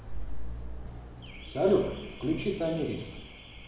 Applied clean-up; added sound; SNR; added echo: none; Alarm / Car; 11 dB; reverberation time 0.9 s.